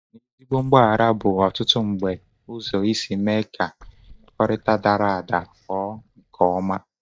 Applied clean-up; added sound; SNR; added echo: neural mask model DeepFilterNet 3.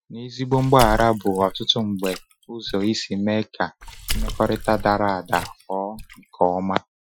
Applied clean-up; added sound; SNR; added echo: classical method Wiener filter.